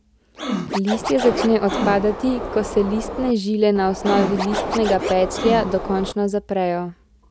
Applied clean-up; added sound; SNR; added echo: none; Subway, metro, underground + Scratching (performance technique); 5 dB; none.